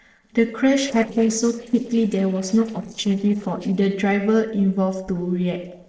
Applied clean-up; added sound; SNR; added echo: neural separator model SepFormer DNS4.